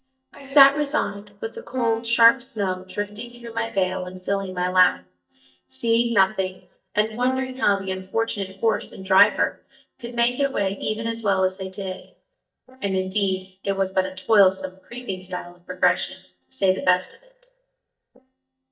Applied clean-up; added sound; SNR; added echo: neural mask model DeepFilterNet 3.